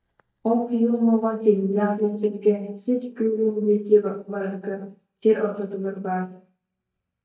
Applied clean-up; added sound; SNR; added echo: neural mask model DeepFilterNet 3.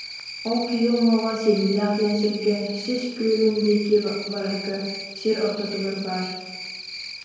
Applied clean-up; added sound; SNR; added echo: none; Cricket; 12 dB; reverberation time 1.2 s.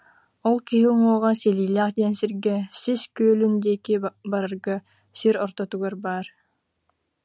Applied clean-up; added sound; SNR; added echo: none; none; none; none.